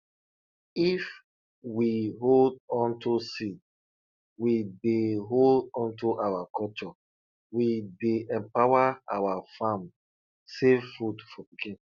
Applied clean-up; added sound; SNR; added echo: none; none; none; none.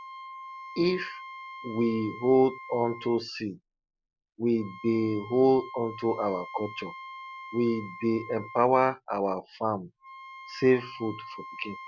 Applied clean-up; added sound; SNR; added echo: none; Wind instrument, woodwind instrument; 15 dB; none.